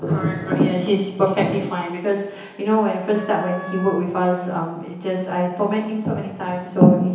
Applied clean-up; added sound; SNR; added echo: none; Wind instrument, woodwind instrument; 16 dB; reverberation time 0.9 s.